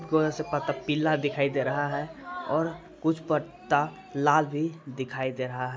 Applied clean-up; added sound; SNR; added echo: none; none; none; none.